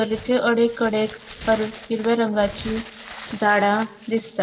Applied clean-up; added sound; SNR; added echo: none; Crumpling, crinkling; 16 dB; reverberation time 0.8 s.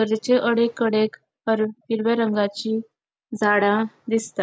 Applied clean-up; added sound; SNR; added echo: none; none; none; none.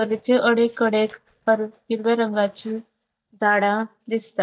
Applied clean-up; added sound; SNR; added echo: neural mask model DeepFilterNet 3.